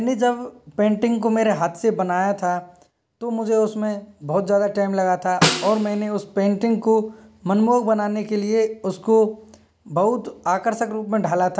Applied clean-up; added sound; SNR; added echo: none; Snare drum; 4 dB; none.